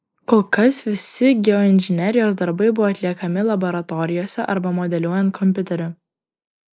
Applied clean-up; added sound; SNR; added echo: neural mask model Resemble Enhance denoiser.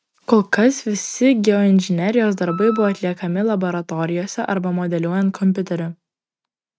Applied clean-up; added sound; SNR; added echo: neural mask model RNNoise.